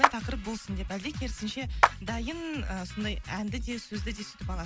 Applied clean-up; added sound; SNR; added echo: none; Clapping; -3 dB; none.